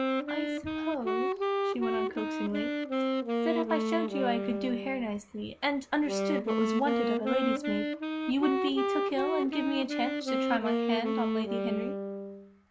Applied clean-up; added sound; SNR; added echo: none; Wind instrument, woodwind instrument; -2 dB; none.